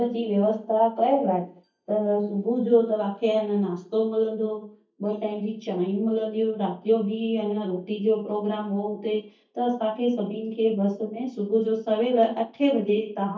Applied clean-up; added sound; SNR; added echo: neural mask model DeepFilterNet 3.